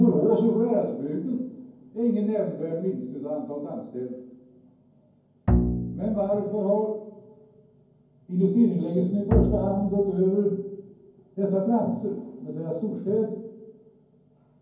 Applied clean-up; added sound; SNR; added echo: none; Bowed string instrument; 0 dB; reverberation time 0.9 s.